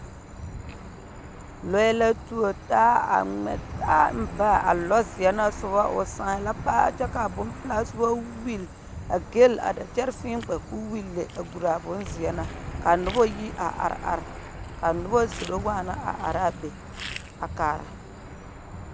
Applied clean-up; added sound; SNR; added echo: none; Engine / Aircraft; 11 dB; none.